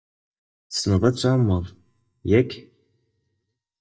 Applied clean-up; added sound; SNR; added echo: neural mask model DeepFilterNet 3.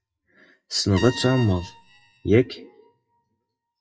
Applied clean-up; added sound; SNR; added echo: classical method WPE with log-MMSE.